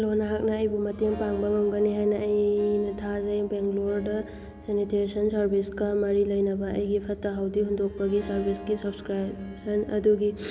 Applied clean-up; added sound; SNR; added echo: none; Harp; 20 dB; none.